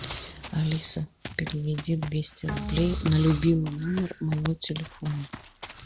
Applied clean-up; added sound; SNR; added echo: none; Bowed string instrument + Run; 13 dB; none.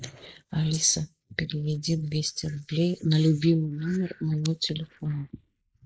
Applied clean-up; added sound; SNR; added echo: neural mask model Resemble Enhance denoiser.